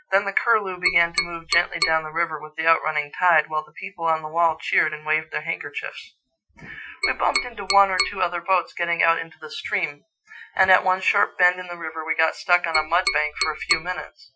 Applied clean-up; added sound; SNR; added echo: classical method Wiener filter.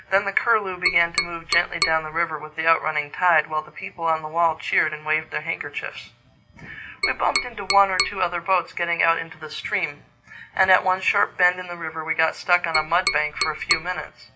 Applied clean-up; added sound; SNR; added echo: none; Tap; 4 dB; none.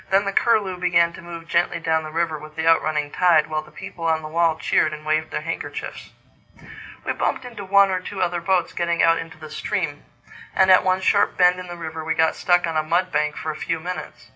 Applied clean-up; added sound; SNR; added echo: none; none; none; none.